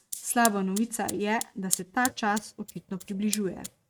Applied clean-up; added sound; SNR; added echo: neural mask model RNNoise.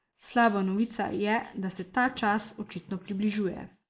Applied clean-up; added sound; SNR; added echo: neural mask model Resemble Enhance denoiser.